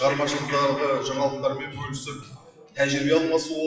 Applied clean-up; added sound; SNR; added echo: classical method WPE with log-MMSE.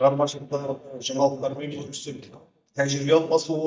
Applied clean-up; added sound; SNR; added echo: neural mask model DeepFilterNet 3.